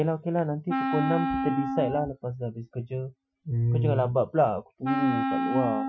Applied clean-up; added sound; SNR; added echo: classical method Wiener filter.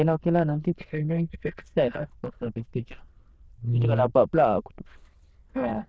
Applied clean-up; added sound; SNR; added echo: neural diffusion model UNIVERSE++.